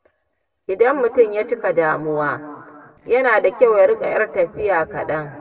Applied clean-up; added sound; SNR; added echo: neural separator model SepFormer DNS4.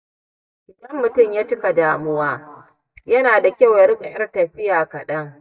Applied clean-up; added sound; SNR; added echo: neural mask model DeepFilterNet 3.